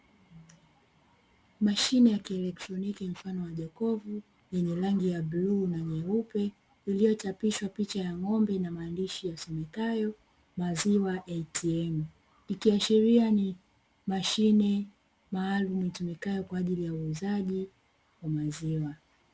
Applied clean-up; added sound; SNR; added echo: none; none; none; none.